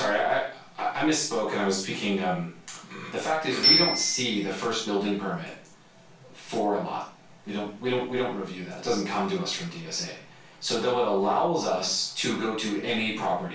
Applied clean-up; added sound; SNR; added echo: none; Bicycle bell; 8 dB; reverberation time 0.3 s.